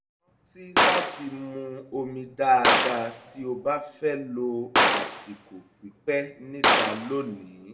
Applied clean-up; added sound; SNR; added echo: none; Gunshot, gunfire; -3 dB; reverberation time 0.8 s.